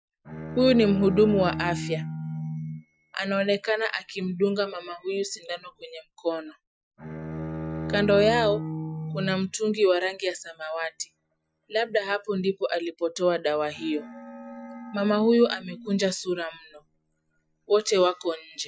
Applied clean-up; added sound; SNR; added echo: classical method Wiener filter.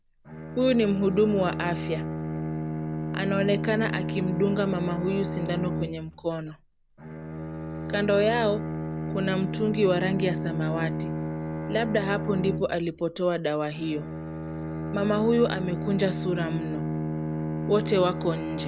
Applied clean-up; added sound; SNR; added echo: none; Bowed string instrument; 4 dB; none.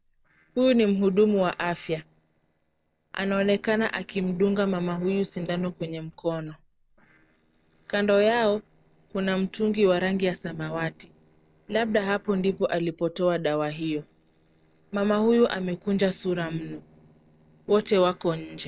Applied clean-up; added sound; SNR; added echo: neural separator model SepFormer DNS4.